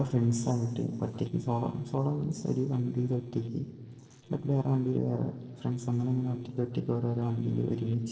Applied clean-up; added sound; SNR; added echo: neural separator model SepFormer DNS4.